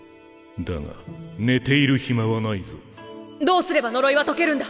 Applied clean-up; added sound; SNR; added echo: none; none; none; none.